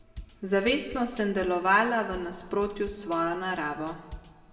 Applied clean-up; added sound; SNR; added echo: none; Drum / Drum kit; 20 dB; reverberation time 1.4 s.